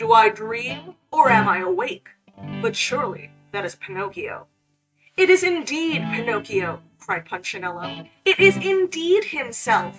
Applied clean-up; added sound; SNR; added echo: neural mask model RNNoise.